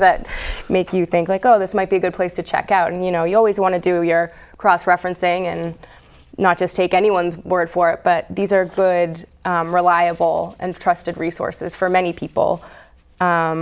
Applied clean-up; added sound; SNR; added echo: none; none; none; none.